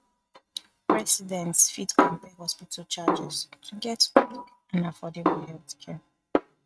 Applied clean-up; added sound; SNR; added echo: neural mask model RNNoise.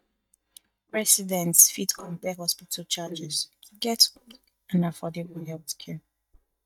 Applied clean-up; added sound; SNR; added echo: neural mask model DeepFilterNet 3.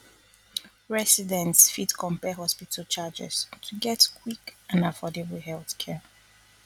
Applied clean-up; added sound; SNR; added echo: none; none; none; none.